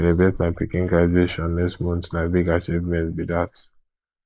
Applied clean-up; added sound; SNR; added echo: neural mask model Resemble Enhance denoiser.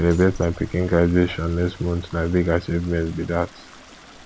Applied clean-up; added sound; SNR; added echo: none; Stream + Shatter; 20 dB; none.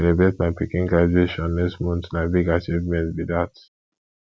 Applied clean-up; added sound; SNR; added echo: none; none; none; none.